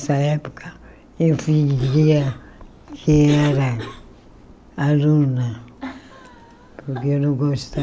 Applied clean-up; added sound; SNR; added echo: none; Cough; 19 dB; none.